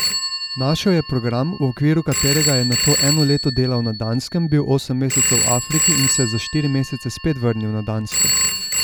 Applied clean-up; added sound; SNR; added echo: none; Telephone; 3 dB; none.